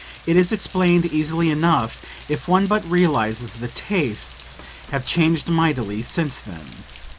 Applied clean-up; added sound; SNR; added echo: none; Rain; 19 dB; none.